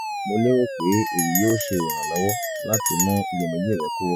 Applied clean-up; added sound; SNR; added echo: classical method spectral subtraction.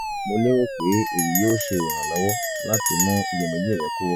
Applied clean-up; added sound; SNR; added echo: none; Alarm + Bell; 3 dB; none.